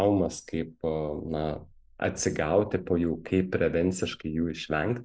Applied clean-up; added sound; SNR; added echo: neural mask model Resemble Enhance denoiser.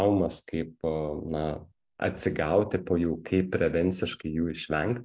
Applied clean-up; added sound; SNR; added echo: none; none; none; none.